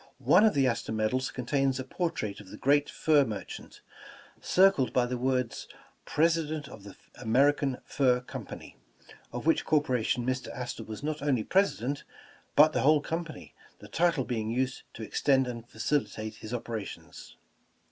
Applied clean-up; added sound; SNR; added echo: none; none; none; none.